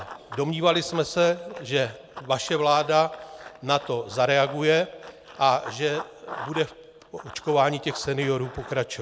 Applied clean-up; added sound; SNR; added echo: none; Run; 17 dB; none.